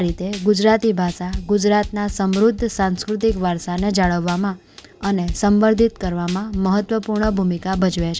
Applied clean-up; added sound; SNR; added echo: none; Drum kit; 14 dB; none.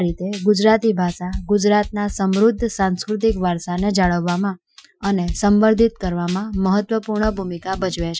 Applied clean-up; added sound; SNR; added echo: classical method Wiener filter.